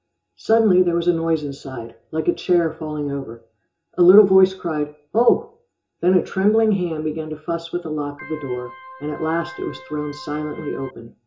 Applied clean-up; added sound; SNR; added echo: none; Organ; 17 dB; reverberation time 0.2 s.